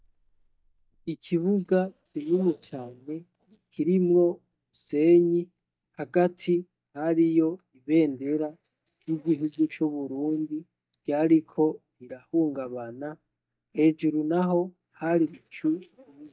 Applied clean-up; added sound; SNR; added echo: neural mask model DeepFilterNet 3.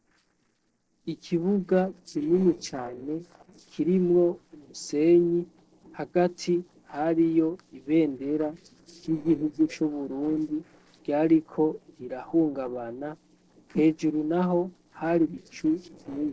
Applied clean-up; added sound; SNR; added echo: neural separator model SepFormer DNS4.